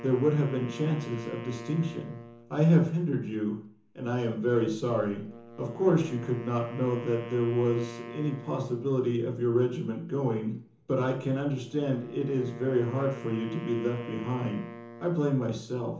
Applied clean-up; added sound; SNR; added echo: none; Wind instrument, woodwind instrument; 16 dB; reverberation time 0.7 s.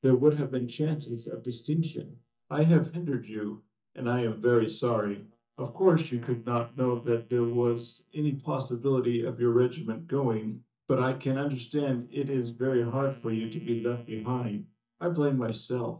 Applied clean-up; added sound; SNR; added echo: neural mask model DeepFilterNet 3.